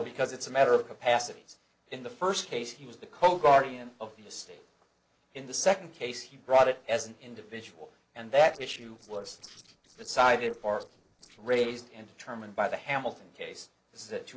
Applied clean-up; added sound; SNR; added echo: neural separator model SepFormer DNS4.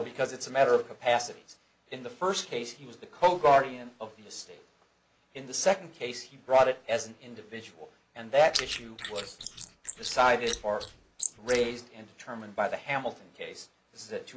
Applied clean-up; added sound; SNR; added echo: neural mask model Resemble Enhance denoiser.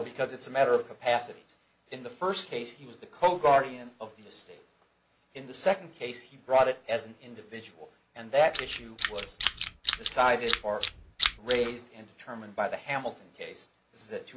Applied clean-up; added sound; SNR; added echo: none; Tools; -1 dB; none.